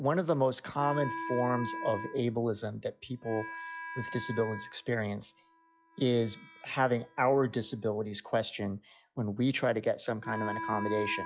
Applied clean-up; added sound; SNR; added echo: classical method log-MMSE.